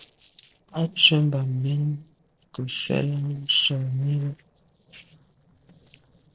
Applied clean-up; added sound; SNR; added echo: neural separator model SepFormer DNS4.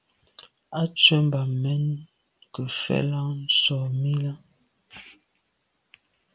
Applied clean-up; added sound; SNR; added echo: none; none; none; none.